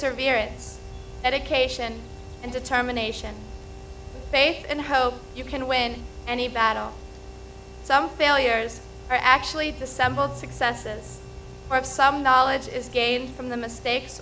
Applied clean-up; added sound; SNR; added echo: none; Bowed string instrument; 17 dB; none.